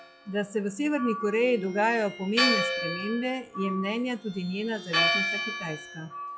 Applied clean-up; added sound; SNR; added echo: classical method log-MMSE.